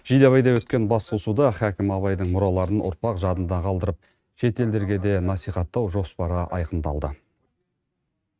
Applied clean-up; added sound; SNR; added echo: neural mask model RNNoise.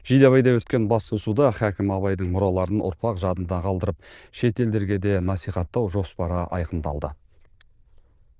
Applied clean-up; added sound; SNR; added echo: neural diffusion model UNIVERSE++.